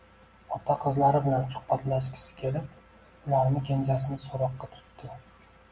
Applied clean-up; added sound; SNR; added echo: none; none; none; none.